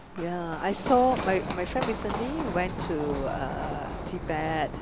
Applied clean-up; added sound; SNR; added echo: none; Run; 5 dB; none.